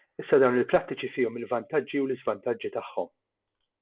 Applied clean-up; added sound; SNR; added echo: none; none; none; none.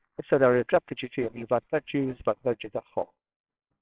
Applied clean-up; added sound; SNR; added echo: neural separator model SepFormer WHAMR!.